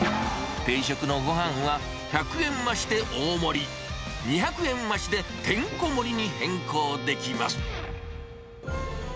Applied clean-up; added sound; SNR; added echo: none; Keyboard (musical) + Strum; 15 dB; none.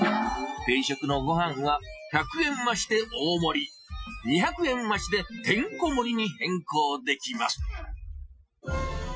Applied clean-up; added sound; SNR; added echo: classical method Wiener filter.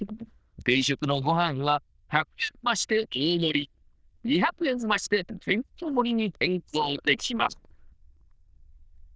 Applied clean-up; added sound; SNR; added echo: neural diffusion model UNIVERSE++.